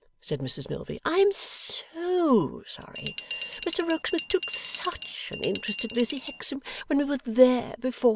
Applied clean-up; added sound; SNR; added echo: none; Glass; 7 dB; none.